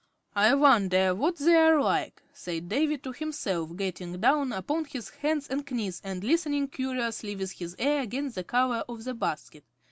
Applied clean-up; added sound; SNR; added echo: none; none; none; none.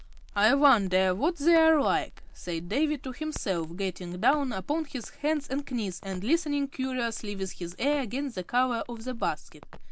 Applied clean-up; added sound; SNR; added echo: none; Crackle; 12 dB; none.